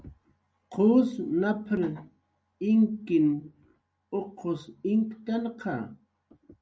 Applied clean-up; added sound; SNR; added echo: none; none; none; none.